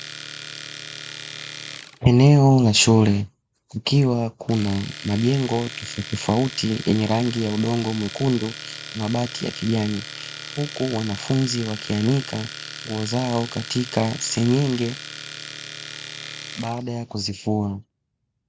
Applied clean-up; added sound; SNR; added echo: none; Domestic sounds, home sounds; 14 dB; none.